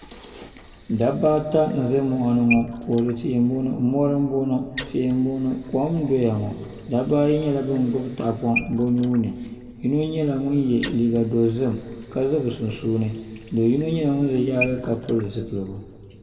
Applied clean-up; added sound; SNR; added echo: none; Sink (filling or washing) / Water; 15 dB; reverberation time 1.9 s.